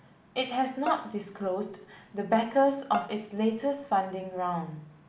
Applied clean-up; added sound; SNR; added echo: none; Bowed string instrument; 12 dB; none.